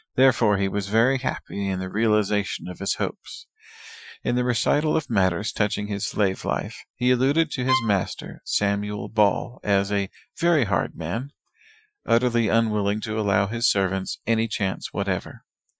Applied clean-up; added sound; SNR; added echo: classical method Wiener filter.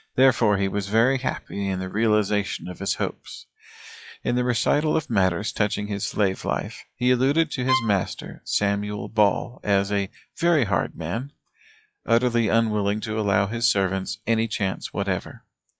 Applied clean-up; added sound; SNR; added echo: classical method log-MMSE.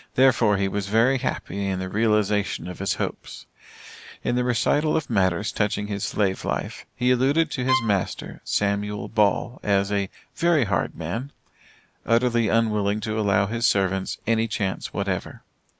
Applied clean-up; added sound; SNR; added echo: none; Bowed string instrument; 7 dB; none.